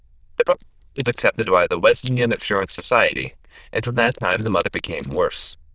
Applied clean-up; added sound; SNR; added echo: neural diffusion model UNIVERSE++.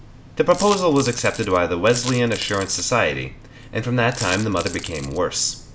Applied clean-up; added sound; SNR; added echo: none; Coin (dropping); 12 dB; none.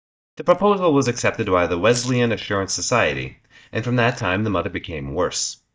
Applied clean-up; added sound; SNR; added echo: neural mask model DeepFilterNet 3.